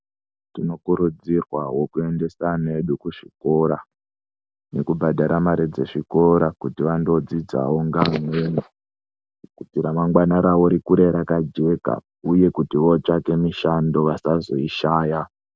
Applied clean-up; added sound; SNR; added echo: none; none; none; none.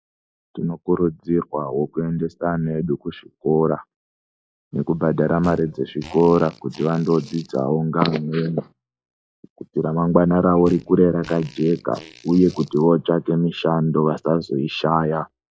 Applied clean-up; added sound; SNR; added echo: classical method log-MMSE.